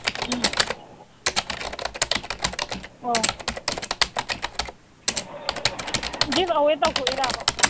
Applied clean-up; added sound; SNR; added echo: none; Typing; -3 dB; none.